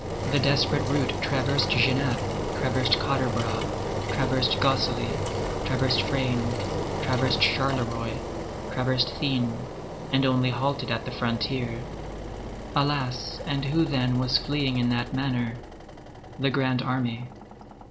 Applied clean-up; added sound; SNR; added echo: none; Engine; 4 dB; none.